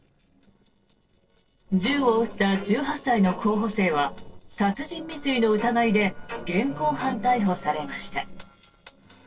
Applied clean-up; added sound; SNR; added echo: neural separator model SepFormer DNS4.